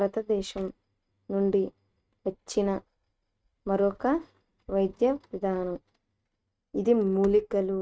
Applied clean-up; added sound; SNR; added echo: neural mask model RNNoise.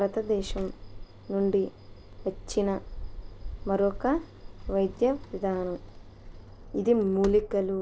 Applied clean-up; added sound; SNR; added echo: none; Sliding door; 12 dB; none.